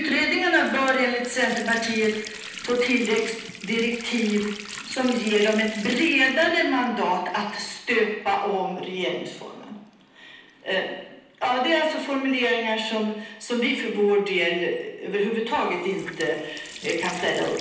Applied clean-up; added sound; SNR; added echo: none; Water tap, faucet; 17 dB; reverberation time 0.9 s.